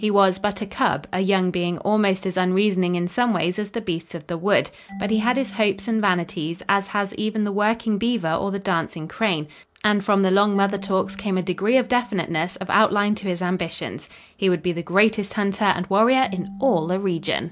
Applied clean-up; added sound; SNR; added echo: none; Marimba, xylophone / Wood; 20 dB; none.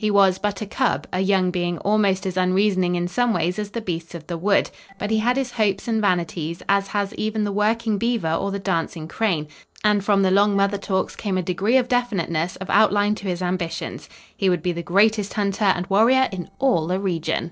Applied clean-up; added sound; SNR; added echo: neural separator model SepFormer DNS4.